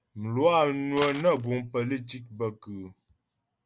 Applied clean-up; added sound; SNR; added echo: none; Coin (dropping); 6 dB; none.